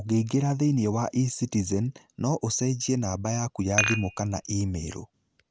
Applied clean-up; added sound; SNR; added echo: none; Dishes, pots, and pans; 4 dB; none.